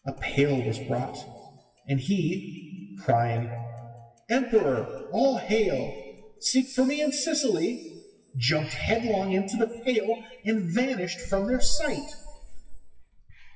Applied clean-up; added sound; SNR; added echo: classical method WPE with log-MMSE.